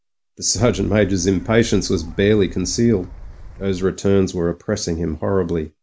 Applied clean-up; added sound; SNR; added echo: none; Gull, seagull / Wind; 15 dB; none.